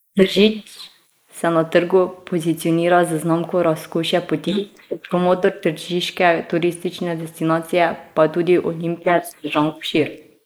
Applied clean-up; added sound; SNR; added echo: neural mask model Resemble Enhance denoiser.